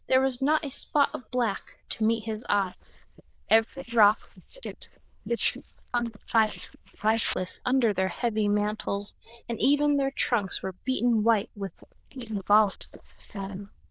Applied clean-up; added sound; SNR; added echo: neural diffusion model UNIVERSE++.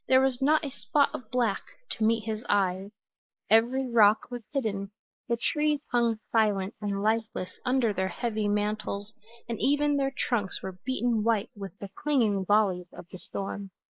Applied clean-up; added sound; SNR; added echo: neural mask model Resemble Enhance denoiser.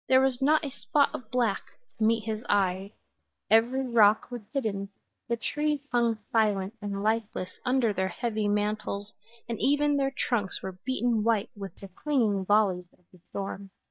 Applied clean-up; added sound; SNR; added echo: neural mask model DeepFilterNet 3.